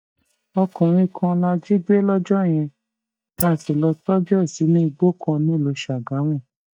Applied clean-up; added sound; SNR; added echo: neural mask model DeepFilterNet 3.